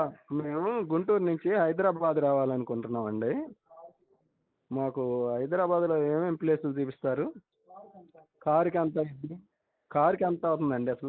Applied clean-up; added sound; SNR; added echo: neural mask model Resemble Enhance denoiser.